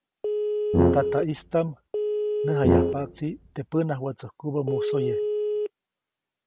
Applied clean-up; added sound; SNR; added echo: none; Telephone + Brass instrument; -5 dB; none.